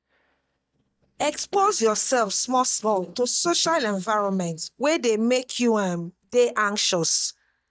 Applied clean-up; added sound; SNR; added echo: neural mask model DeepFilterNet 3.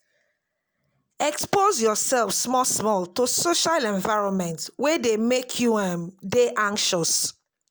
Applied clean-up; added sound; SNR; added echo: none; none; none; none.